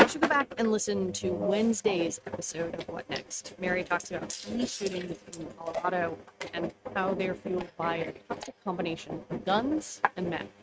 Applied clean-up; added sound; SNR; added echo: neural mask model RNNoise.